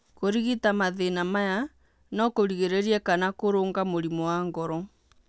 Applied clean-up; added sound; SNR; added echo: none; none; none; none.